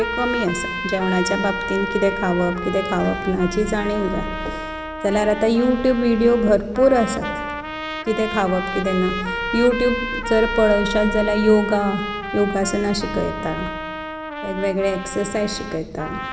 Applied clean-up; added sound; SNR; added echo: none; Trumpet; 8 dB; none.